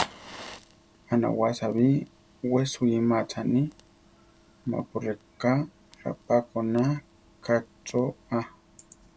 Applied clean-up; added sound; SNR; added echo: none; Fire; 18 dB; none.